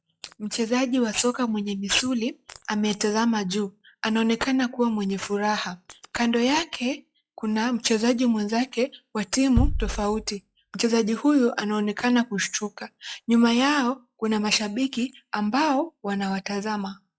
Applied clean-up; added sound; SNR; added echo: classical method log-MMSE.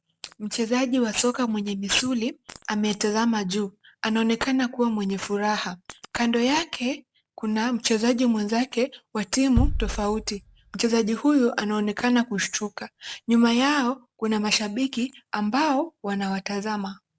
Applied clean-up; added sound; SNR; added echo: none; Bass drum; 7 dB; none.